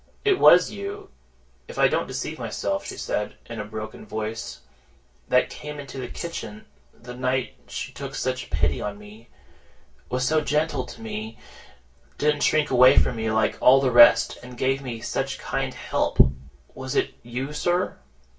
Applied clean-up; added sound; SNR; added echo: none; Rattle (instrument); 15 dB; reverberation time 0.2 s.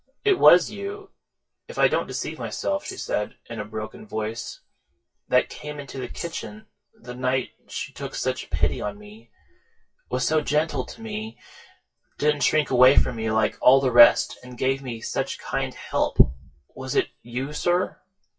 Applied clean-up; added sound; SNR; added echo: classical method WPE with log-MMSE.